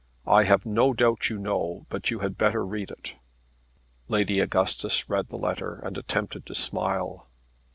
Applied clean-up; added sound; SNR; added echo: none; none; none; none.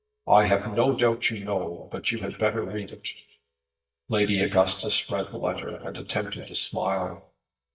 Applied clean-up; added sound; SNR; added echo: neural mask model DeepFilterNet 3.